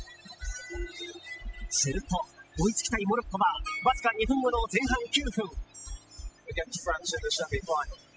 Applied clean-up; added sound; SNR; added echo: classical method spectral subtraction.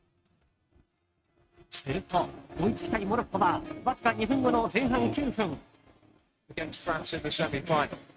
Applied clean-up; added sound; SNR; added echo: neural mask model RNNoise.